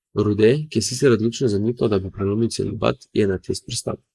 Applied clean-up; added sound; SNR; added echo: neural mask model Resemble Enhance denoiser.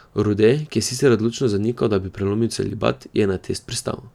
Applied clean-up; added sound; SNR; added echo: none; none; none; none.